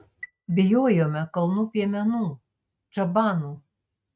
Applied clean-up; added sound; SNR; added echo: neural mask model RNNoise.